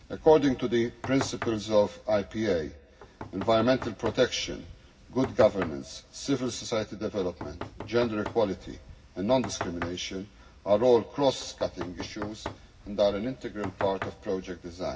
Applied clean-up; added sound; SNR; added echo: none; Knock; 14 dB; reverberation time 0.4 s.